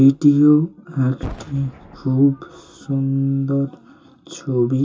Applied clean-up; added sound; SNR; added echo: none; Boom; 20 dB; reverberation time 0.2 s.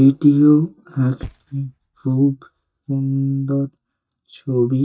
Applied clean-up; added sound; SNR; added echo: neural mask model DeepFilterNet 3.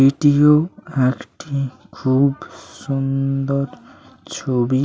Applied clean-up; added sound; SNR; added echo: none; none; none; none.